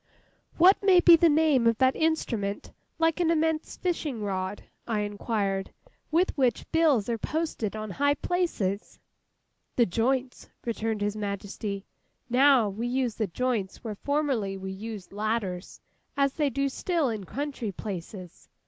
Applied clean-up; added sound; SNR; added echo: none; none; none; none.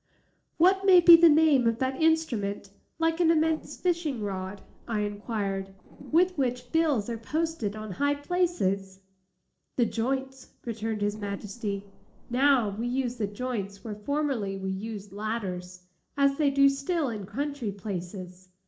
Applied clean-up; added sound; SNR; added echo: neural separator model SepFormer DNS4.